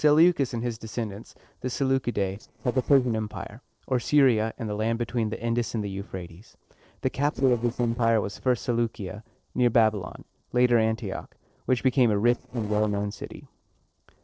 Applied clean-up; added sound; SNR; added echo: neural separator model SepFormer DNS4.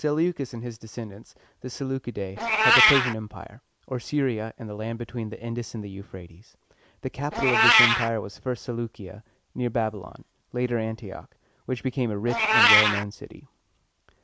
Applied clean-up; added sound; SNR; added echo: none; Meow; -2 dB; none.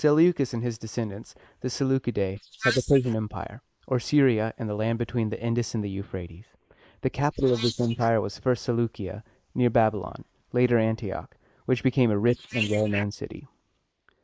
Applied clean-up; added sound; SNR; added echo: neural mask model Resemble Enhance denoiser.